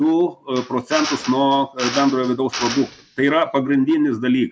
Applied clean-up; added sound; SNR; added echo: none; Drill; 12 dB; none.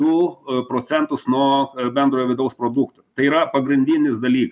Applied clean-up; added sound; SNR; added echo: none; none; none; none.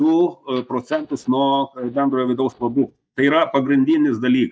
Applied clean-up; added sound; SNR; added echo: neural mask model DeepFilterNet 3.